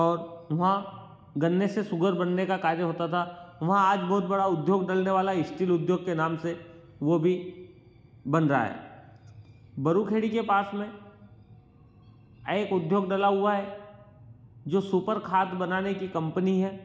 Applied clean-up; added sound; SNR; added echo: none; none; none; none.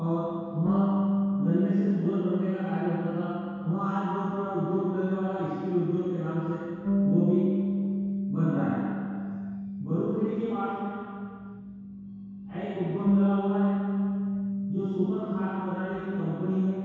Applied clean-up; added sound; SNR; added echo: none; Bass guitar; 1 dB; reverberation time 2.0 s.